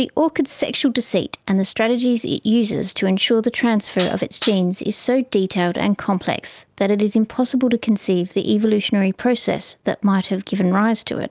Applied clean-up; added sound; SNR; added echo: none; Hi-hat; 3 dB; none.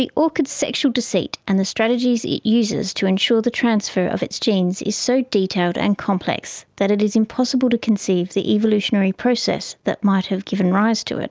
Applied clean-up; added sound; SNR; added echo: none; none; none; none.